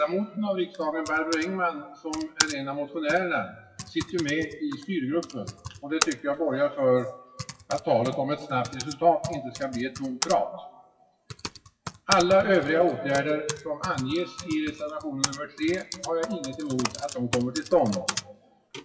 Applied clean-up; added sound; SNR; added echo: classical method WPE with log-MMSE.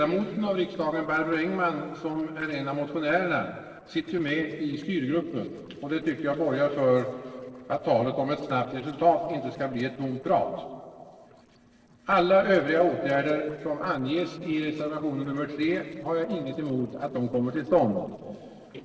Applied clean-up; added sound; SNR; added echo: neural separator model SepFormer DNS4.